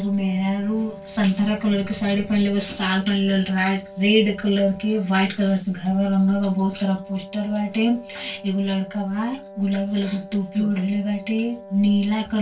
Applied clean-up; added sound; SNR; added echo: none; Wind instrument, woodwind instrument; 18 dB; reverberation time 0.1 s.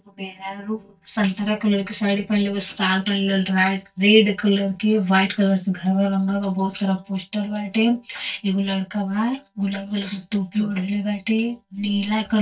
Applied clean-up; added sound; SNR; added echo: neural mask model DeepFilterNet 3.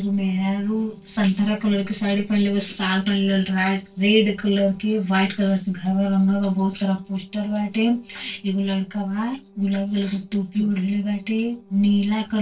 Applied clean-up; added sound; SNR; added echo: neural separator model SepFormer DNS4.